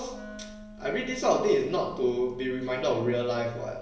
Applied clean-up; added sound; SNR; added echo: none; Wind instrument, woodwind instrument; 19 dB; reverberation time 0.8 s.